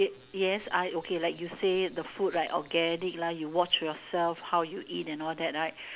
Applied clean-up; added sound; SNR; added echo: none; none; none; none.